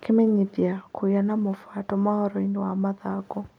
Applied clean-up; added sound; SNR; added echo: none; none; none; none.